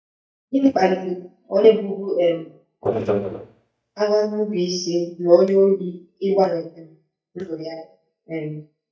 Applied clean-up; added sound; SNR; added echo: neural mask model DeepFilterNet 3.